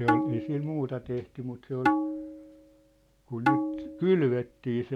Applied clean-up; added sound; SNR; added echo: none; Tabla; 0 dB; none.